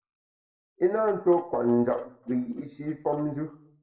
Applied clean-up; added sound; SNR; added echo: neural separator model SepFormer DNS4.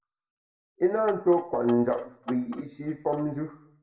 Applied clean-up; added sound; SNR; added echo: none; Clock; 19 dB; reverberation time 0.5 s.